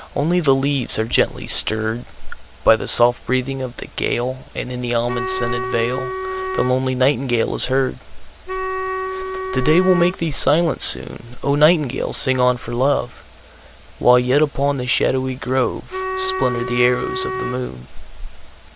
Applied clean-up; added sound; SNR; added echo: none; Wind instrument, woodwind instrument; 6 dB; none.